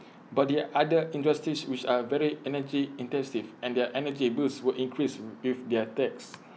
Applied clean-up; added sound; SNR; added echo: none; none; none; none.